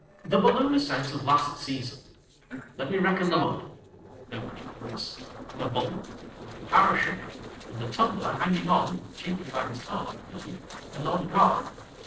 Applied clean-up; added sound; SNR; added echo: neural separator model SepFormer DNS4.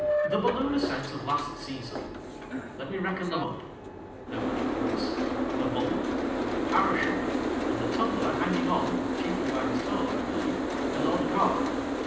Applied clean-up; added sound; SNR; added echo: none; Boat, Water vehicle; -3 dB; reverberation time 0.9 s.